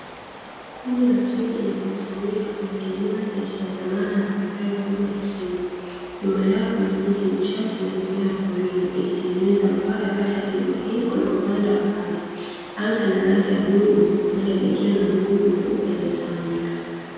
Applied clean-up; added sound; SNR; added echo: none; Stream; 17 dB; reverberation time 2.0 s.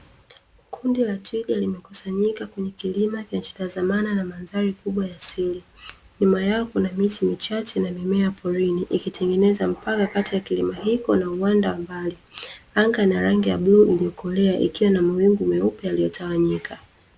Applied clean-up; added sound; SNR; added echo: none; none; none; none.